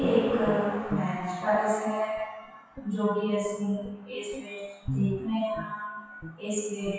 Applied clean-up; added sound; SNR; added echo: classical method WPE with log-MMSE.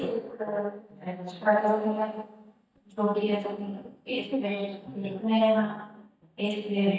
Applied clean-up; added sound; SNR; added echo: neural mask model DeepFilterNet 3.